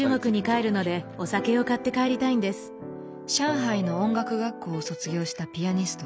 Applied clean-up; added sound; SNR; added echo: none; none; none; none.